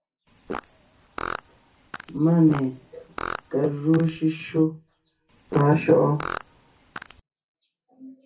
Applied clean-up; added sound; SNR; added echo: none; Fart; 12 dB; reverberation time 0.3 s.